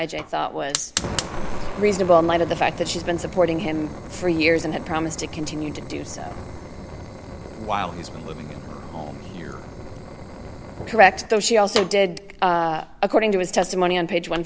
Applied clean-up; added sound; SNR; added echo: none; Fire; 10 dB; none.